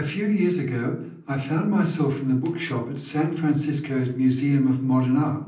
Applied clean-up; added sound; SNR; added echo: none; none; none; reverberation time 0.6 s.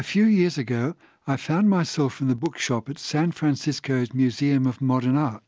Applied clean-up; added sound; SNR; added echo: none; none; none; none.